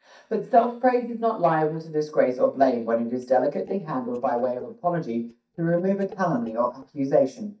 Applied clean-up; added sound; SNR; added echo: neural mask model DeepFilterNet 3.